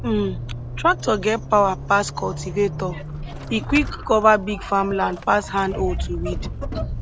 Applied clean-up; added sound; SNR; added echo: none; Squeak / Accelerating, revving, vroom / Vehicle; 8 dB; none.